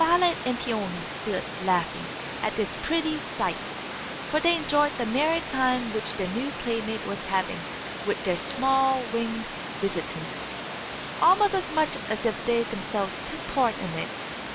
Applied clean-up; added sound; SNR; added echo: none; Water; 6 dB; none.